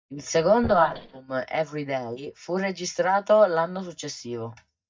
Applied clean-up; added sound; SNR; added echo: neural mask model DeepFilterNet 3.